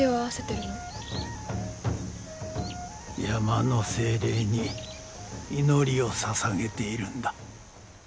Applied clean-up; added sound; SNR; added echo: none; none; none; none.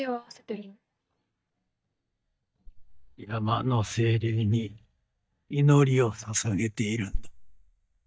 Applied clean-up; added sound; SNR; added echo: neural mask model DeepFilterNet 3.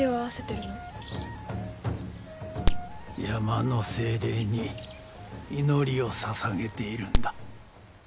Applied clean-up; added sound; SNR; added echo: none; Crack; -1 dB; none.